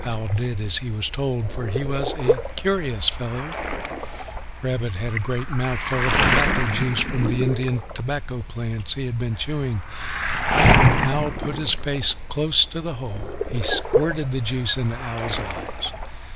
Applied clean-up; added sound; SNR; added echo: none; Waves, surf; 0 dB; none.